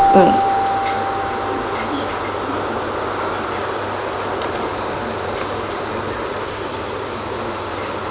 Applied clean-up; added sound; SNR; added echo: none; Keyboard (musical); 3 dB; none.